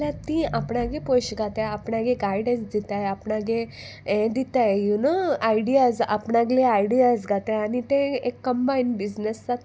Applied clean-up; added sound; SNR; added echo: none; none; none; none.